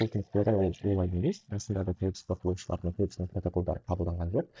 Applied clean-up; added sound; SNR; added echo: neural mask model DeepFilterNet 3.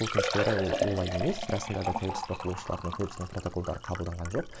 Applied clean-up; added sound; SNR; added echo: none; Liquid; 2 dB; none.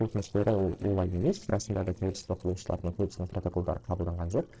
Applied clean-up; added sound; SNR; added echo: neural separator model SepFormer DNS4.